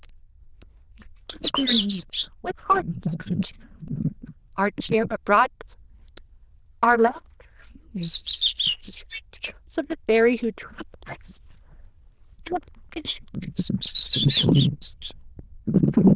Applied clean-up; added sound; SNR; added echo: neural diffusion model UNIVERSE++.